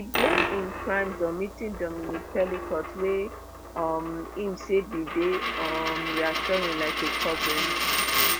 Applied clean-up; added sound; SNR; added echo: none; Coin (dropping); 0 dB; none.